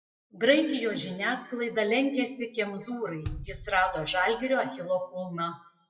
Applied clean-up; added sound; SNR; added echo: classical method WPE with log-MMSE.